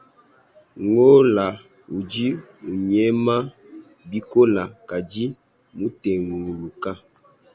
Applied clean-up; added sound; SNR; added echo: none; none; none; none.